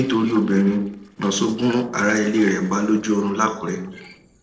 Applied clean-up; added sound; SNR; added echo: neural separator model SepFormer DNS4.